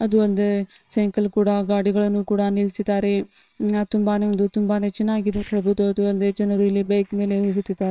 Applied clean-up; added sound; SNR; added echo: neural separator model SepFormer WHAMR!.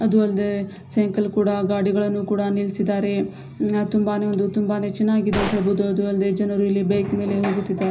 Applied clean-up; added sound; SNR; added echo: none; Gunshot, gunfire; 13 dB; reverberation time 0.4 s.